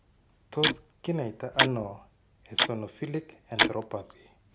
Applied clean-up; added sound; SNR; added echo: none; Tick-tock; -3 dB; none.